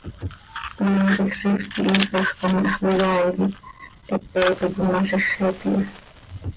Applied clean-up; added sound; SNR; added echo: none; Fire; 12 dB; none.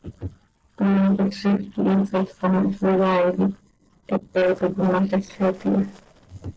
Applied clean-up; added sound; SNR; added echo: neural separator model SepFormer DNS4.